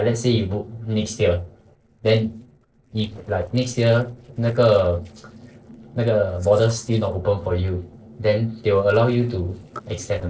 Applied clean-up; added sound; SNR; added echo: neural separator model SepFormer DNS4.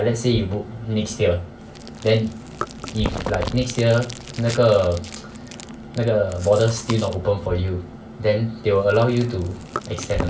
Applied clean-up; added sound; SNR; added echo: none; Chewing, mastication; 13 dB; reverberation time 0.2 s.